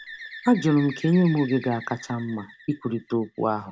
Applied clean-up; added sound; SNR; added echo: none; Bird; 17 dB; none.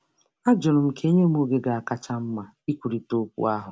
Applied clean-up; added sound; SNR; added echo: none; none; none; none.